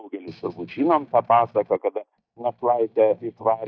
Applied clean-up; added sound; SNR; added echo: neural mask model DeepFilterNet 3.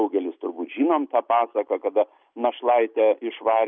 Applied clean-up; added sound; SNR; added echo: none; none; none; none.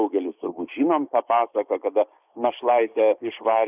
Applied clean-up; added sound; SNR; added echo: neural mask model Resemble Enhance denoiser.